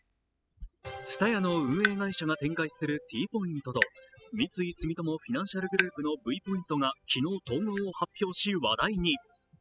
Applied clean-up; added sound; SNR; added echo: classical method spectral subtraction.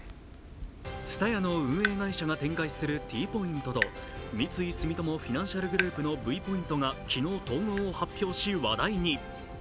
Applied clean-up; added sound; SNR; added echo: none; Drip / Water tap, faucet; 9 dB; none.